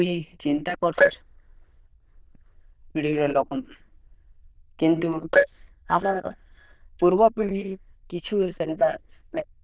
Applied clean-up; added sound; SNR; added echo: neural diffusion model UNIVERSE++.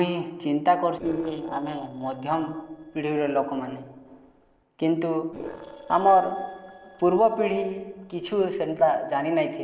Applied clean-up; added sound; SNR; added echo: neural separator model SepFormer DNS4.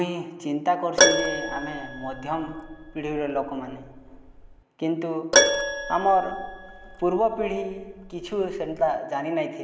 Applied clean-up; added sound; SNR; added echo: none; Keyboard (musical); 0 dB; none.